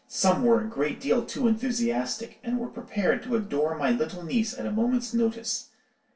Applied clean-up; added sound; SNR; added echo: none; none; none; reverberation time 0.2 s.